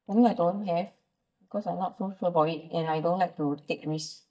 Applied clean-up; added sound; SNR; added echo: neural mask model DeepFilterNet 3.